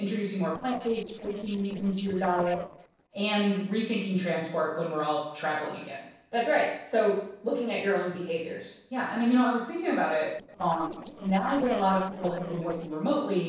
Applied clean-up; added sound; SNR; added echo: neural separator model SepFormer DNS4.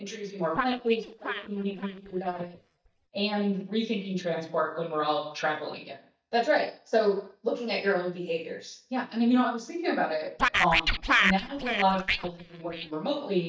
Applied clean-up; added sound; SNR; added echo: neural mask model DeepFilterNet 3.